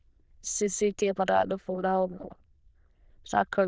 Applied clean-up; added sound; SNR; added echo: neural diffusion model UNIVERSE++.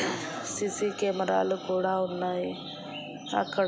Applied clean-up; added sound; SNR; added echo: none; none; none; none.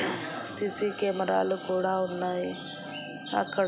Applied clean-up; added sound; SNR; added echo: none; Wind instrument, woodwind instrument; 20 dB; none.